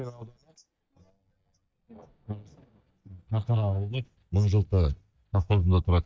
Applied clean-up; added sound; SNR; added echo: neural mask model DeepFilterNet 3.